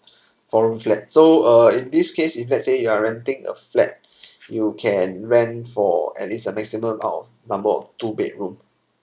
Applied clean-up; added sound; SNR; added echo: none; none; none; none.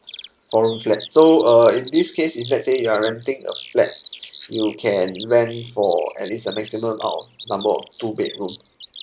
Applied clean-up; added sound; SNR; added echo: none; Bird vocalization, bird call, bird song; 18 dB; none.